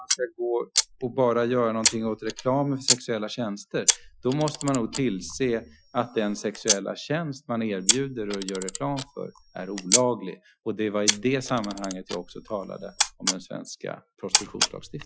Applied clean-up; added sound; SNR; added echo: classical method Wiener filter.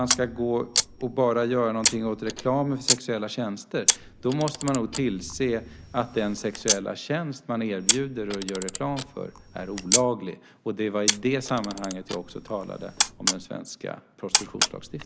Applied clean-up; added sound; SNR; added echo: none; Camera; 2 dB; none.